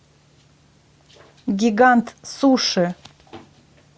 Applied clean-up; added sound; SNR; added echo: none; none; none; none.